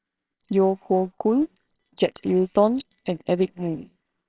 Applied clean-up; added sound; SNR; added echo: neural separator model SepFormer WHAMR!.